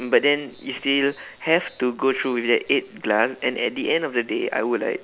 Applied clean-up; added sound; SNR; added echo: none; none; none; none.